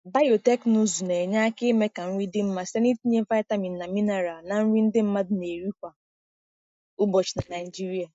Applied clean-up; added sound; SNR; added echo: neural mask model DeepFilterNet 3.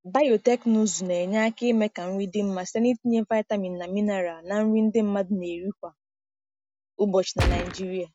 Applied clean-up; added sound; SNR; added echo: none; Gunshot, gunfire; 0 dB; none.